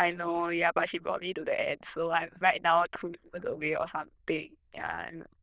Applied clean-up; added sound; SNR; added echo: neural diffusion model UNIVERSE++.